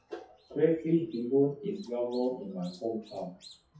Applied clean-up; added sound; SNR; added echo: classical method WPE with log-MMSE.